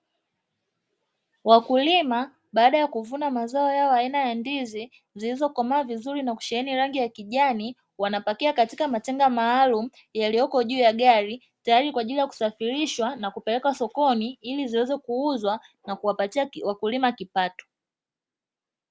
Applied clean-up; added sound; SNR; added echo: none; none; none; none.